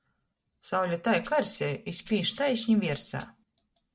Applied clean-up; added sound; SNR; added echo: neural separator model SepFormer DNS4.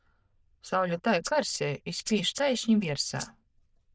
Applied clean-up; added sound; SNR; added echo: neural diffusion model UNIVERSE++.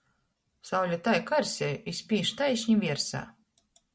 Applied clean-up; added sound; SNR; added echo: none; none; none; none.